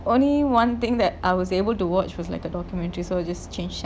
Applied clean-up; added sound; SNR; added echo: none; none; none; none.